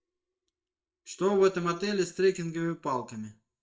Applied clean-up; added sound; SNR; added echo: neural mask model DeepFilterNet 3.